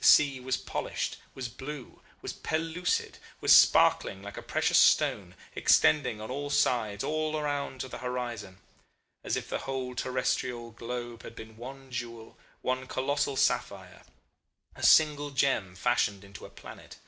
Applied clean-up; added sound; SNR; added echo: none; none; none; none.